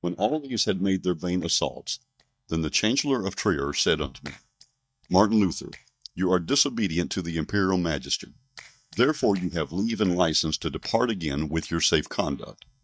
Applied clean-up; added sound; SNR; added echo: neural mask model DeepFilterNet 3.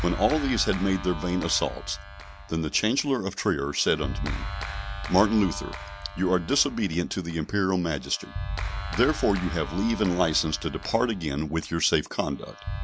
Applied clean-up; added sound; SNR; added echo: none; Clapping; 9 dB; none.